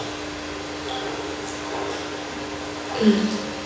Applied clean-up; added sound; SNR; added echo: none; none; none; reverberation time 1.1 s.